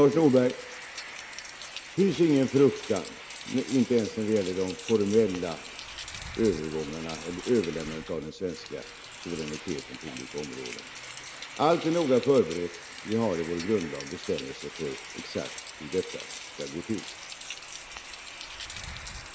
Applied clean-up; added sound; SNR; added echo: none; Rain; 13 dB; none.